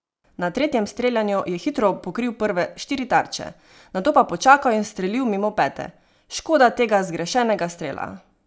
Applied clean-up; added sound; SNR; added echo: none; none; none; none.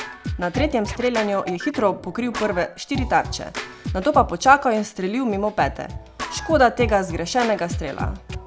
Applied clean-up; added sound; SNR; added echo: none; Scratching (performance technique); 9 dB; none.